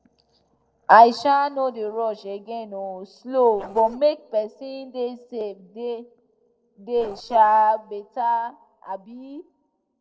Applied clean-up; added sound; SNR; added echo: neural separator model SepFormer DNS4.